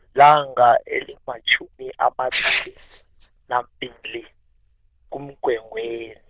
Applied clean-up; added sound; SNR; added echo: neural diffusion model UNIVERSE++.